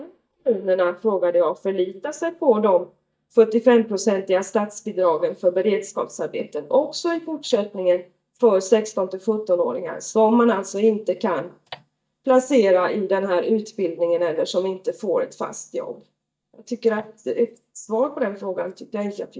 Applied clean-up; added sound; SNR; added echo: neural mask model DeepFilterNet 3.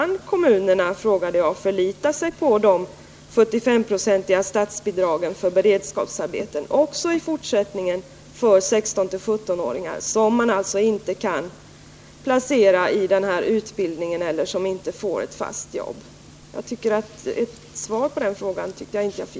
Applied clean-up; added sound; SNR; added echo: none; none; none; none.